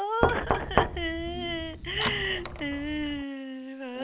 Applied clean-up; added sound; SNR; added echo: none; Knock; -1 dB; none.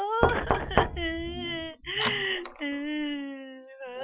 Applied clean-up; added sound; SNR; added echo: classical method Wiener filter.